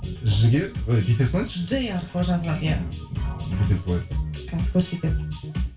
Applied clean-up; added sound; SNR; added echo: none; none; none; reverberation time 0.3 s.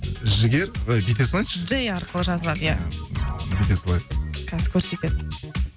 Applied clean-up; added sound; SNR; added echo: none; none; none; none.